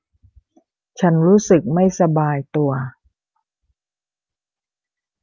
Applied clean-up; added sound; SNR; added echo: none; none; none; none.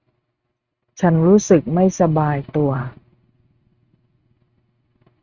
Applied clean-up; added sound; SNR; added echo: neural mask model RNNoise.